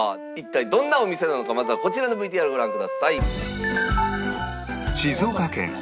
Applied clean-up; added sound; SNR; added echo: none; Wind instrument, woodwind instrument; 9 dB; none.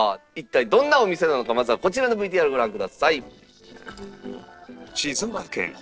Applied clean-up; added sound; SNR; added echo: neural separator model SepFormer DNS4.